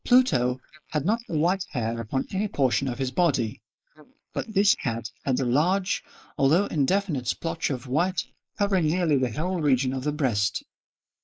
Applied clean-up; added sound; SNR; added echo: neural mask model Resemble Enhance denoiser.